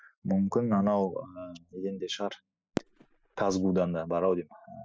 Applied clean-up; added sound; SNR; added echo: classical method spectral subtraction.